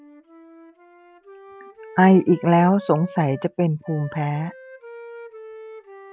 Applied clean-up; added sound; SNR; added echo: none; Wind instrument, woodwind instrument; 19 dB; none.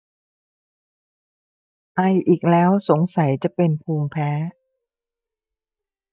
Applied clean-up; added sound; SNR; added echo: neural mask model DeepFilterNet 3.